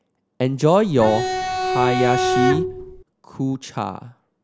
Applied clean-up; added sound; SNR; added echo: none; Bowed string instrument; -1 dB; none.